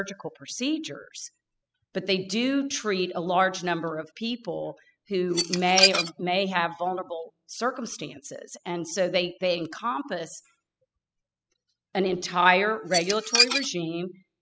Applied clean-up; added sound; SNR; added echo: classical method spectral subtraction.